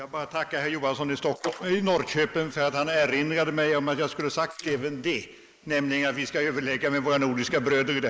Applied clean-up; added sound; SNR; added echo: neural mask model Resemble Enhance denoiser.